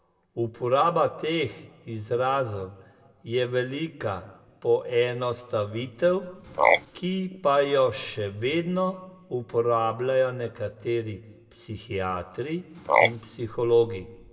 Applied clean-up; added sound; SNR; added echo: none; Frog; 1 dB; reverberation time 1.0 s.